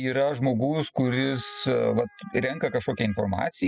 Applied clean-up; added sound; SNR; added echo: classical method spectral subtraction.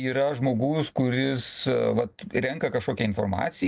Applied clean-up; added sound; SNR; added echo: none; none; none; none.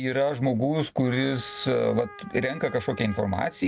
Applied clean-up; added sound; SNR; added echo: none; Trumpet; 20 dB; none.